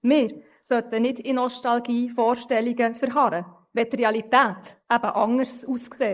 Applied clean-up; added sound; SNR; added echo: neural mask model Resemble Enhance denoiser.